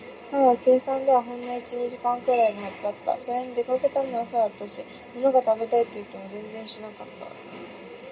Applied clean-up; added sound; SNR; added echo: none; none; none; reverberation time 0.2 s.